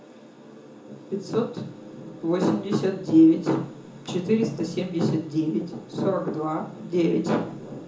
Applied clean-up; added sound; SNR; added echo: none; none; none; reverberation time 0.6 s.